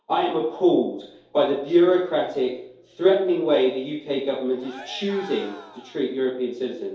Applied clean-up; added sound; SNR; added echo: none; Cheering; 18 dB; reverberation time 2.4 s.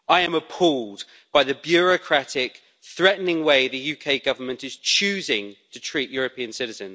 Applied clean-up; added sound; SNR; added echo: none; none; none; none.